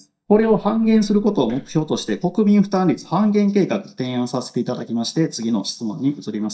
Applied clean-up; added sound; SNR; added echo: neural mask model DeepFilterNet 3.